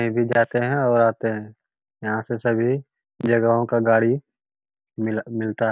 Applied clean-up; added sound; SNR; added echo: none; none; none; none.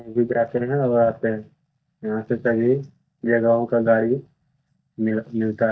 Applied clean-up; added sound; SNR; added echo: neural mask model DeepFilterNet 3.